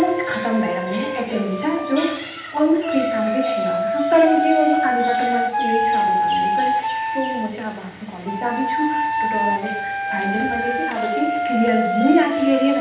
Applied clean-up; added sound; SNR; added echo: none; Wind instrument, woodwind instrument; 1 dB; reverberation time 0.8 s.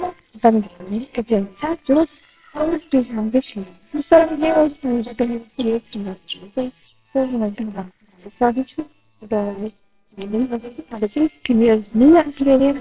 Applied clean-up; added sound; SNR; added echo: neural separator model SepFormer WHAMR!.